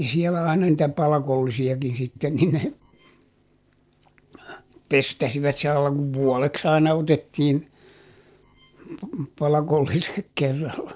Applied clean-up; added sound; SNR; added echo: neural separator model SepFormer DNS4.